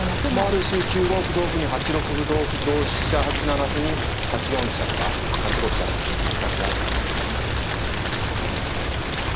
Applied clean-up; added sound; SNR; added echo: none; Rain; -4 dB; none.